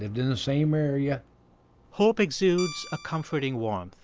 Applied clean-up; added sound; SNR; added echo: none; Guitar; 14 dB; none.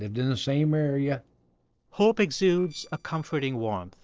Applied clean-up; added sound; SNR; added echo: neural separator model SepFormer DNS4.